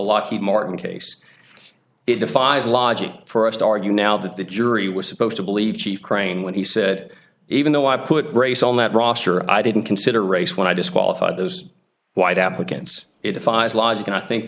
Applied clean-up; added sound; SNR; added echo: neural mask model Resemble Enhance denoiser.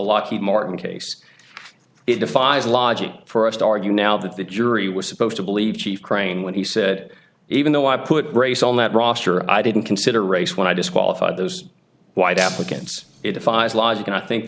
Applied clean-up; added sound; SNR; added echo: none; Shatter; 14 dB; none.